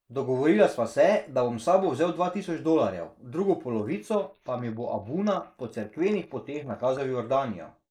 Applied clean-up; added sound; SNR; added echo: neural mask model Resemble Enhance denoiser.